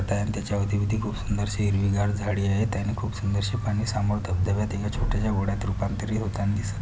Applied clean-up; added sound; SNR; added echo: none; none; none; none.